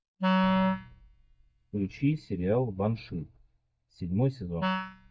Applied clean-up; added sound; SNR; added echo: neural mask model DeepFilterNet 3.